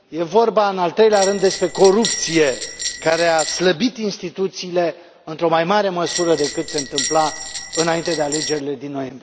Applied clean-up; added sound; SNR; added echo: none; Bell; 7 dB; none.